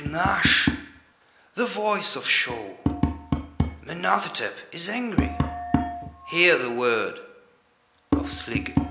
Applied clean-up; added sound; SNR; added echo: none; Tap; 3 dB; none.